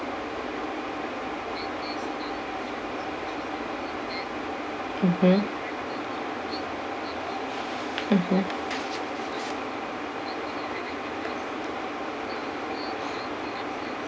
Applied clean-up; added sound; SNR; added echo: none; none; none; none.